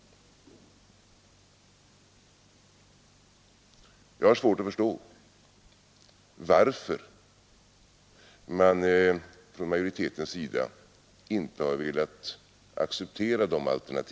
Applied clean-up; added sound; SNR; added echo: none; none; none; none.